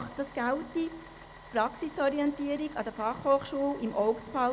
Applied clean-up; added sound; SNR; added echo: none; Bus; 19 dB; none.